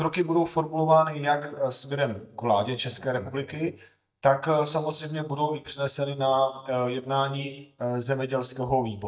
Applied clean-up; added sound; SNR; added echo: neural mask model DeepFilterNet 3.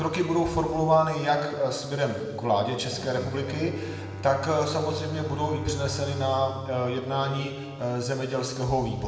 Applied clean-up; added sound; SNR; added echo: none; Bowed string instrument; 13 dB; reverberation time 1.5 s.